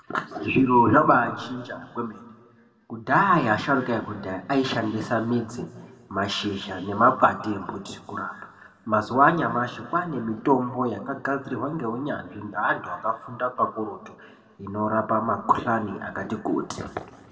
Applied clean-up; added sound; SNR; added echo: none; none; none; reverberation time 1.5 s.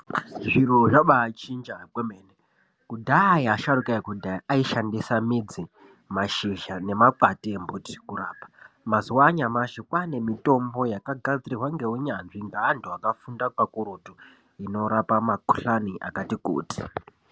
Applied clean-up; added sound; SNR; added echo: none; none; none; none.